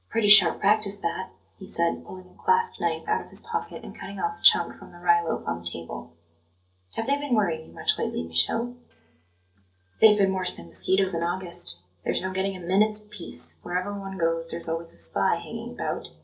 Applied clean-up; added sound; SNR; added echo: neural separator model SepFormer DNS4.